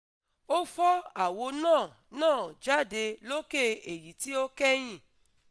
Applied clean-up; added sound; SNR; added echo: none; none; none; none.